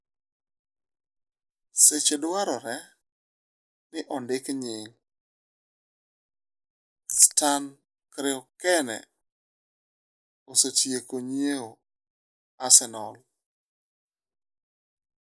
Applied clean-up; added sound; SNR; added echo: neural mask model Resemble Enhance denoiser.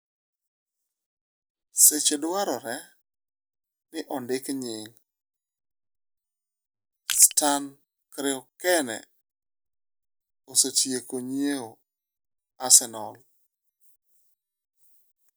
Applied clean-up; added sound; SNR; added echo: neural mask model DeepFilterNet 3.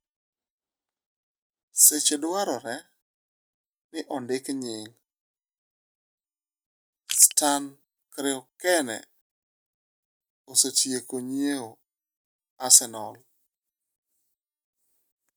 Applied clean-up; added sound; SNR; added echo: neural mask model RNNoise.